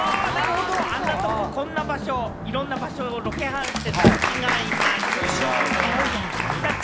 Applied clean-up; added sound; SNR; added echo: none; Applause + Sliding door; 0 dB; none.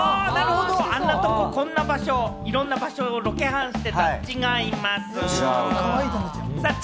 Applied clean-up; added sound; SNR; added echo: none; none; none; none.